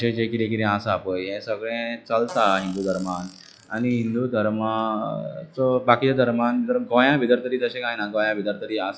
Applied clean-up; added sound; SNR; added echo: classical method log-MMSE.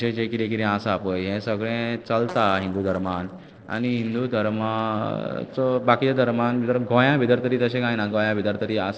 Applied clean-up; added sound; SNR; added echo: neural separator model SepFormer DNS4.